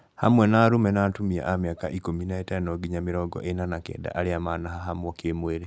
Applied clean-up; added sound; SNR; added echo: none; none; none; none.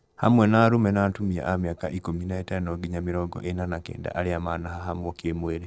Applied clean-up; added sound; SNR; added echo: neural separator model SepFormer DNS4.